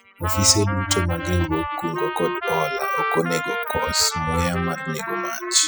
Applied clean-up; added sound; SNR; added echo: classical method spectral subtraction.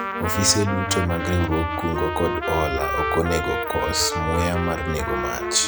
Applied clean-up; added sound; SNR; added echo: none; Wind instrument, woodwind instrument + Trumpet; 3 dB; none.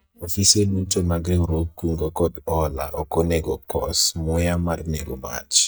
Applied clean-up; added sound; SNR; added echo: neural mask model DeepFilterNet 3.